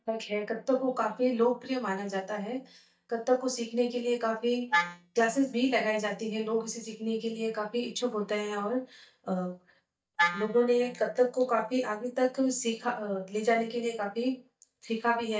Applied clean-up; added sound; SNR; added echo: neural mask model DeepFilterNet 3.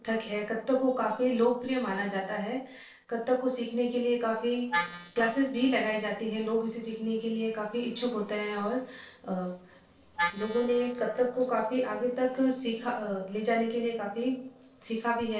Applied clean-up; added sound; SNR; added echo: neural separator model SepFormer DNS4.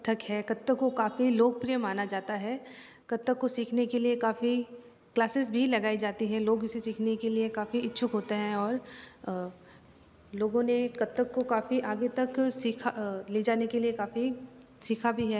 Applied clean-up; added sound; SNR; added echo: none; none; none; none.